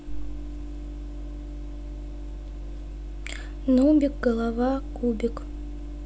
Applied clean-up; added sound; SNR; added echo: none; none; none; none.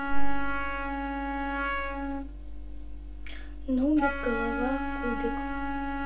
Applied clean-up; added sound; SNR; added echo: none; Wind instrument, woodwind instrument; 6 dB; reverberation time 0.3 s.